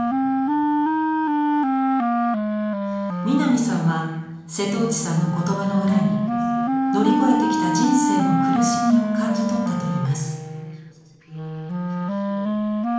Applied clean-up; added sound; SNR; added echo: none; Wind instrument, woodwind instrument; -2 dB; reverberation time 1.0 s.